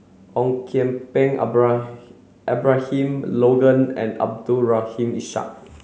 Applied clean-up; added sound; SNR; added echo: none; none; none; none.